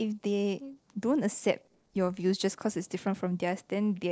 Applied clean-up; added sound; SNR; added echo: neural separator model SepFormer DNS4.